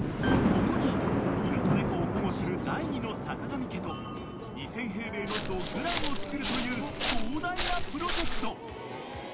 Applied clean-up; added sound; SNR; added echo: none; Walk, footsteps + Thunder; -5 dB; none.